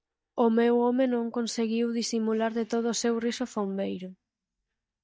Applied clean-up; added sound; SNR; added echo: neural mask model DeepFilterNet 3.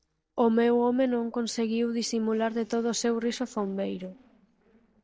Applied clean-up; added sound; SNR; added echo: neural separator model SepFormer DNS4.